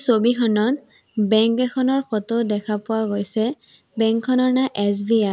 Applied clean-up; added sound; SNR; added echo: none; none; none; none.